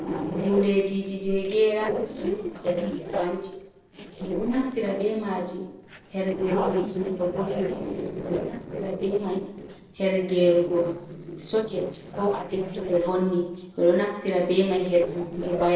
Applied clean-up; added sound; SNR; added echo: neural separator model SepFormer DNS4.